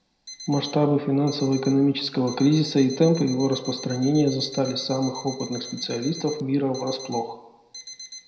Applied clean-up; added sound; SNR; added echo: none; Alarm; 17 dB; reverberation time 0.8 s.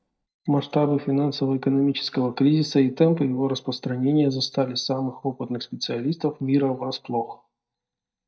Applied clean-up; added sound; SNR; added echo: neural mask model DeepFilterNet 3.